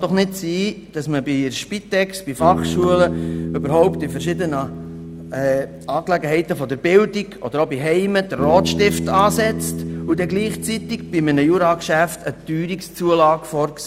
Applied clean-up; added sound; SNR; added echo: none; Bass guitar; 9 dB; none.